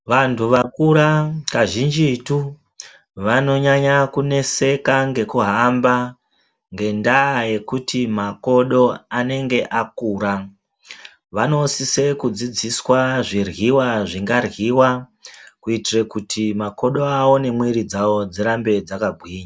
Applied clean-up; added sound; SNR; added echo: none; none; none; none.